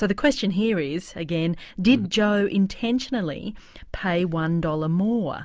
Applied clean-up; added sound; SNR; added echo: none; none; none; none.